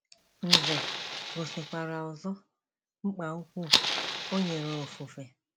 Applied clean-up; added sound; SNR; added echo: none; Fire; -5 dB; none.